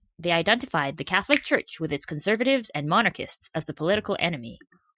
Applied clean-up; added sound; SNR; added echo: classical method Wiener filter.